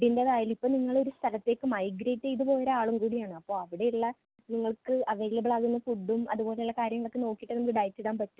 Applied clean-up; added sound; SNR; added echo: none; none; none; none.